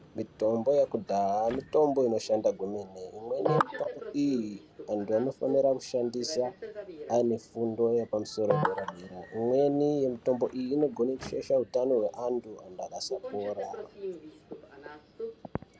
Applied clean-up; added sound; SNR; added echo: none; Subway, metro, underground; 16 dB; none.